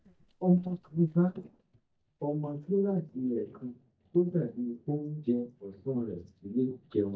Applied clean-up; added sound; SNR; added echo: neural mask model DeepFilterNet 3.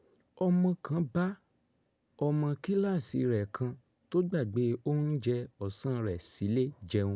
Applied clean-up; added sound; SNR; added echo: none; none; none; none.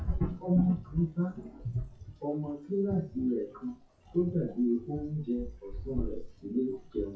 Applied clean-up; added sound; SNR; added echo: classical method WPE with log-MMSE.